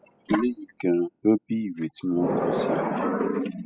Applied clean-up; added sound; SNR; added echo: classical method spectral subtraction.